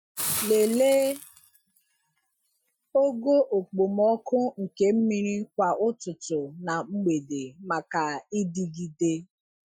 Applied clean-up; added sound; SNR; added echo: classical method Wiener filter.